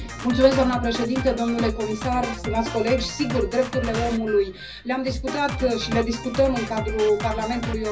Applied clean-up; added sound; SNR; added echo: none; Drum kit; 7 dB; reverberation time 0.4 s.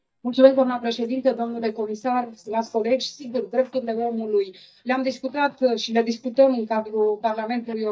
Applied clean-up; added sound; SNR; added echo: neural mask model DeepFilterNet 3.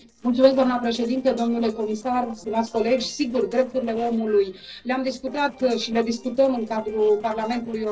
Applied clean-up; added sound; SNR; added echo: neural separator model SepFormer DNS4.